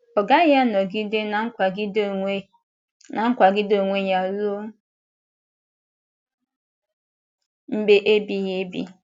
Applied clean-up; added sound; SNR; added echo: none; none; none; none.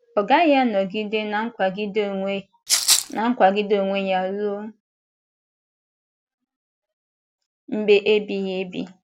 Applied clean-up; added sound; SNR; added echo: none; Rattle (instrument); -3 dB; none.